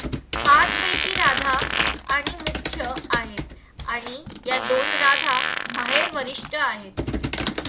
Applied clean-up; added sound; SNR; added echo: none; Fart + Computer keyboard; 2 dB; none.